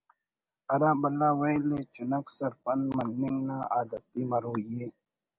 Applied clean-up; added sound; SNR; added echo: none; none; none; none.